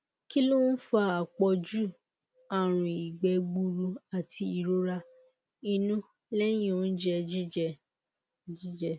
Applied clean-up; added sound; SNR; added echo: none; none; none; none.